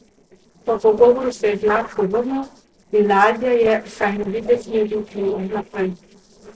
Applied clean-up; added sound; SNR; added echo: neural separator model SepFormer DNS4.